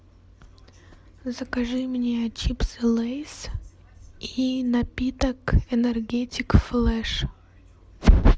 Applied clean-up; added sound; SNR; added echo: none; none; none; none.